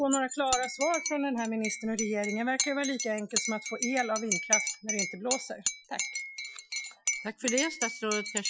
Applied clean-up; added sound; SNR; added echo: classical method Wiener filter.